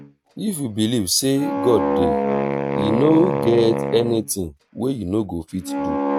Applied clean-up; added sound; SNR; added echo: neural mask model RNNoise.